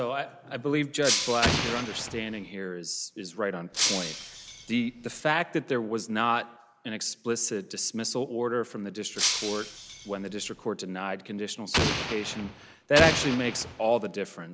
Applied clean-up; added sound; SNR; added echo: none; Shatter + Explosion; 1 dB; none.